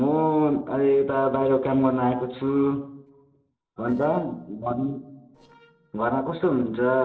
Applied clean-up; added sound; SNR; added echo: neural separator model SepFormer DNS4.